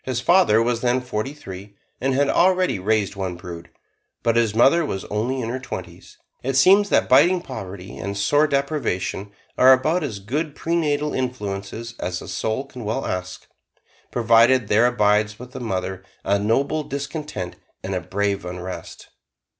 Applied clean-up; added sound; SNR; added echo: none; none; none; none.